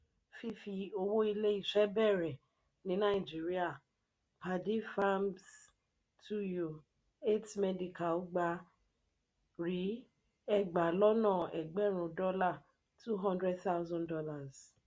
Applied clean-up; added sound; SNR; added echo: none; none; none; none.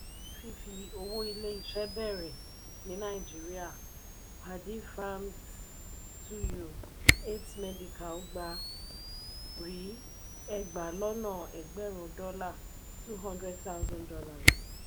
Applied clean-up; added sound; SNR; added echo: none; Camera; -5 dB; none.